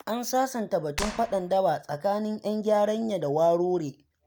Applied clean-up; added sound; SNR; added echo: none; Clapping; 10 dB; none.